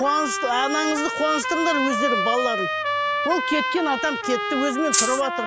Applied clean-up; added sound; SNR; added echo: none; Rattle (instrument) + Trumpet; 1 dB; none.